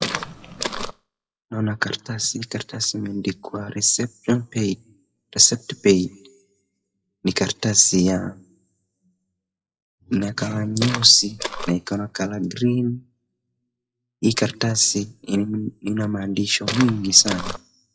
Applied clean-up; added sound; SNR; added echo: classical method WPE with log-MMSE.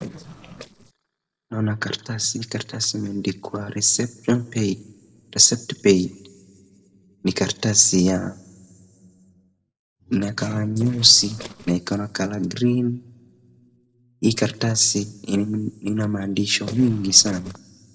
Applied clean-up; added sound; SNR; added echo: neural separator model SepFormer DNS4.